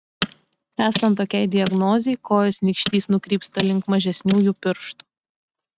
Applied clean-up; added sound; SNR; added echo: neural mask model RNNoise.